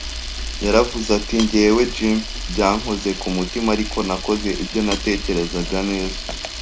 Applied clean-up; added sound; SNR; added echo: none; Camera; 7 dB; none.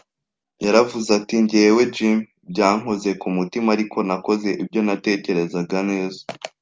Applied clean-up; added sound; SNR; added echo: none; none; none; none.